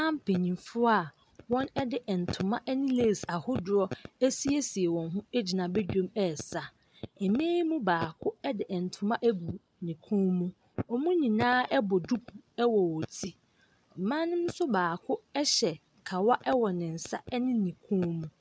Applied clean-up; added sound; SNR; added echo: none; none; none; none.